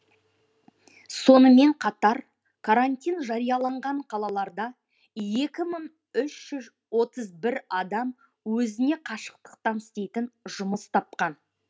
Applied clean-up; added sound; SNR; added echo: none; none; none; none.